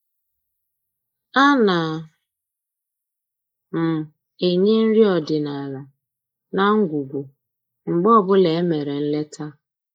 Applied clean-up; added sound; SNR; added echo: neural mask model Resemble Enhance denoiser.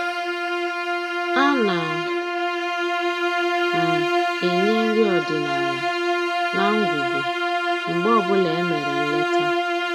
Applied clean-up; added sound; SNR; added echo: none; Bowed string instrument; -3 dB; none.